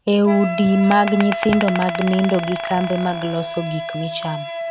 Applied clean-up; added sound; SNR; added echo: none; Glass + Wind instrument, woodwind instrument; 7 dB; none.